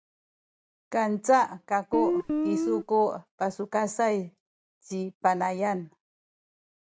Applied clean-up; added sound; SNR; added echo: none; Guitar; -2 dB; none.